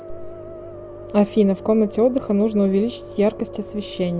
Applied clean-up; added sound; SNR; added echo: none; Musical instrument; 19 dB; none.